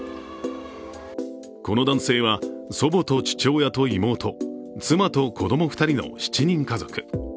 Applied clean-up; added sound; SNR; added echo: none; none; none; none.